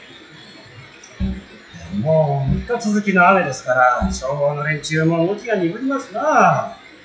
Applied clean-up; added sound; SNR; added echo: classical method WPE with log-MMSE.